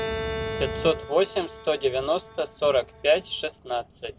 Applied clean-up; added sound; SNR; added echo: none; Bowed string instrument; 11 dB; none.